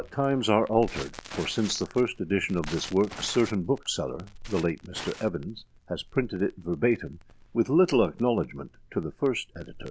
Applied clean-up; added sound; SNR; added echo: none; Crackle; 16 dB; none.